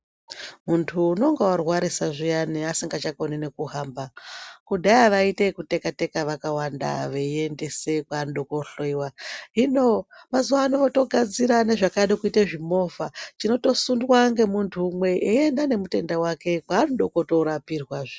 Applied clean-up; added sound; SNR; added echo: none; none; none; none.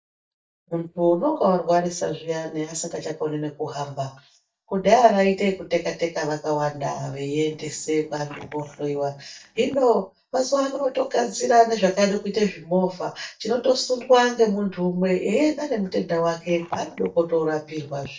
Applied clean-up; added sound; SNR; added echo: neural mask model DeepFilterNet 3.